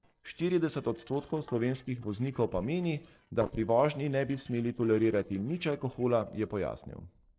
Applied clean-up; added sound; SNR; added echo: neural separator model SepFormer DNS4.